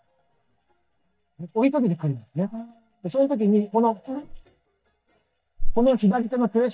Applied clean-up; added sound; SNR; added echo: neural mask model DeepFilterNet 3.